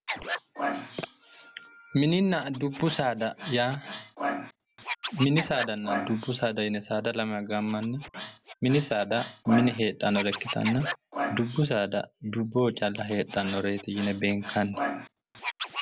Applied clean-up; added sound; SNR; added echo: none; Scratching (performance technique); 8 dB; none.